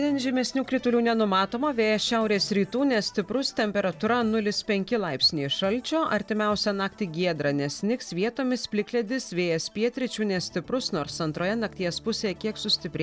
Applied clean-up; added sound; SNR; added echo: none; none; none; none.